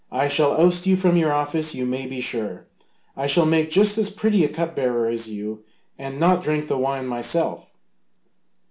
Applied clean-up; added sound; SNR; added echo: none; none; none; none.